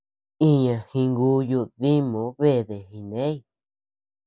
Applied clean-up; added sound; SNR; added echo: none; none; none; none.